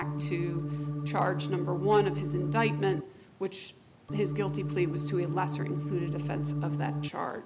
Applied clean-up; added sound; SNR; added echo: none; Organ; 0 dB; none.